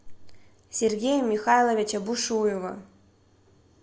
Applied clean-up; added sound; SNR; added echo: none; none; none; none.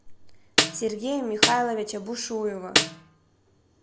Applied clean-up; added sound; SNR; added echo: none; Snare drum; -3 dB; none.